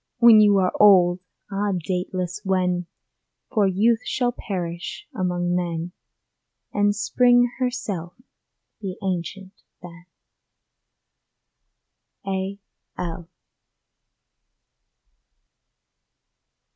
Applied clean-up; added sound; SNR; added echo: none; none; none; none.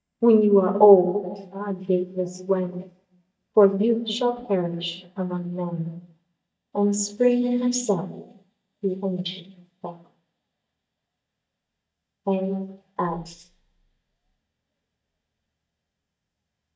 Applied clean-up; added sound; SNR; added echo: neural mask model DeepFilterNet 3.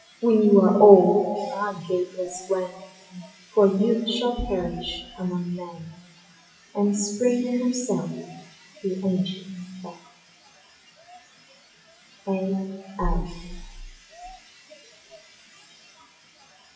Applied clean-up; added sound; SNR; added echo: classical method WPE with log-MMSE.